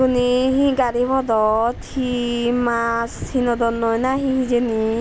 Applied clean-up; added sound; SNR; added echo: none; none; none; none.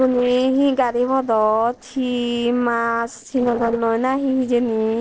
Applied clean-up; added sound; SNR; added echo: neural separator model SepFormer DNS4.